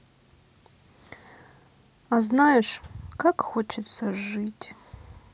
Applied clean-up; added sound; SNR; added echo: none; none; none; none.